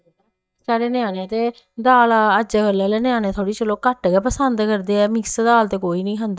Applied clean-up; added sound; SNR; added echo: neural mask model DeepFilterNet 3.